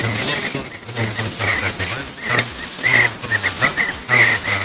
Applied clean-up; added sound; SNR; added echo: neural mask model RNNoise.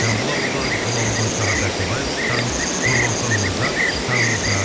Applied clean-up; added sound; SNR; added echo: none; Insect; -4 dB; none.